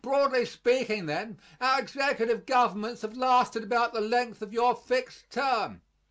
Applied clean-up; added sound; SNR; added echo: none; none; none; none.